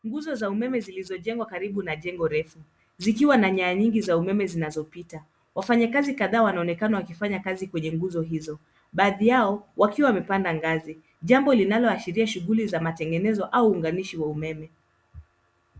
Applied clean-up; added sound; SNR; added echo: none; none; none; none.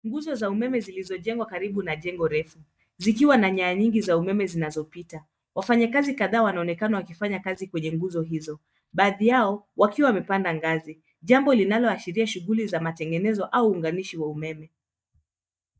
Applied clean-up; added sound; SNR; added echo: neural mask model DeepFilterNet 3.